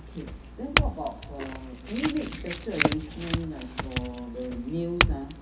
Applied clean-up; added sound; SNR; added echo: none; Chink, clink / Domestic sounds, home sounds; -3 dB; reverberation time 0.3 s.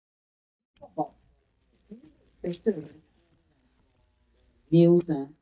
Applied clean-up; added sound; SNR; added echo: neural mask model DeepFilterNet 3.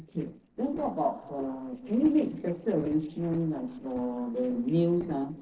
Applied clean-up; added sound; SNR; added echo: neural separator model SepFormer DNS4.